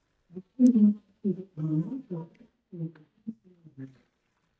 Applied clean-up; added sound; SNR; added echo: neural mask model DeepFilterNet 3.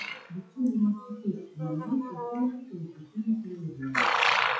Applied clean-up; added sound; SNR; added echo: classical method WPE with log-MMSE.